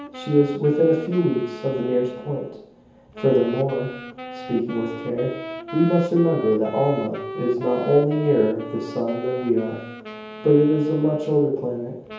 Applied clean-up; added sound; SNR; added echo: none; Wind instrument, woodwind instrument; 14 dB; reverberation time 0.7 s.